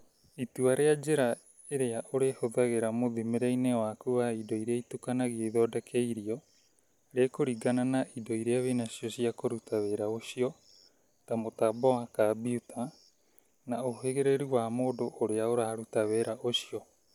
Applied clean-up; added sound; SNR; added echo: none; none; none; none.